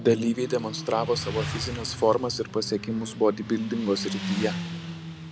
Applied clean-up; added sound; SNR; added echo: none; Motorcycle; 8 dB; none.